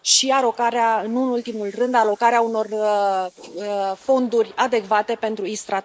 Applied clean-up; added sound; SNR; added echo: neural mask model Resemble Enhance denoiser.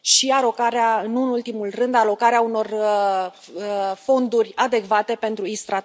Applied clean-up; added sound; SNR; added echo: none; none; none; none.